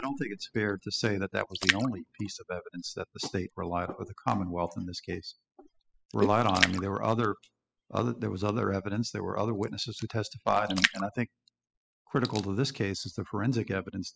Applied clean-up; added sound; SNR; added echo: classical method spectral subtraction.